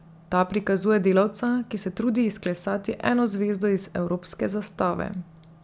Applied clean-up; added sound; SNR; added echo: none; none; none; none.